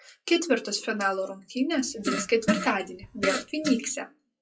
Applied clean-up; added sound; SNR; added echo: classical method WPE with log-MMSE.